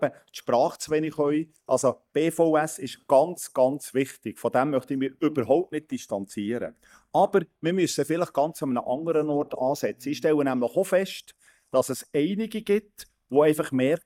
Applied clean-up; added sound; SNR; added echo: neural mask model DeepFilterNet 3.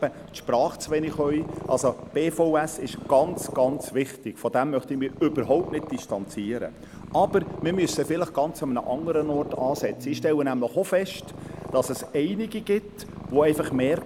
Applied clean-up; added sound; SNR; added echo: none; Purr; 14 dB; none.